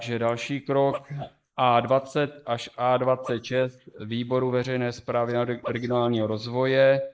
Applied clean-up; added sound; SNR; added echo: neural mask model Resemble Enhance denoiser.